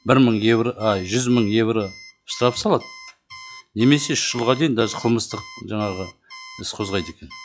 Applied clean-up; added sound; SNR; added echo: classical method log-MMSE.